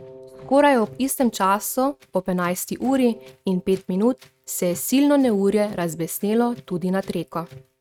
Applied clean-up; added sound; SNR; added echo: neural mask model RNNoise.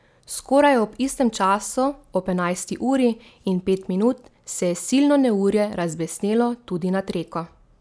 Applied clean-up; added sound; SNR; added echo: none; none; none; none.